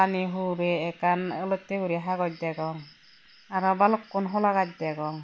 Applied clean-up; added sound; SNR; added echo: none; none; none; none.